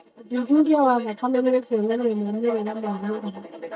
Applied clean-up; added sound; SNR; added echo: neural mask model DeepFilterNet 3.